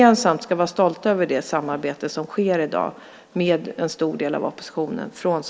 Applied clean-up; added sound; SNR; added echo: none; none; none; none.